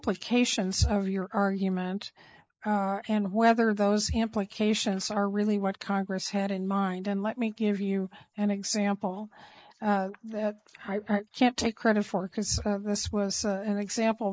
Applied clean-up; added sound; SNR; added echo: neural mask model Resemble Enhance denoiser.